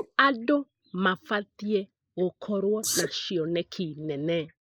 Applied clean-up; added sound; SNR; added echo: neural mask model Resemble Enhance denoiser.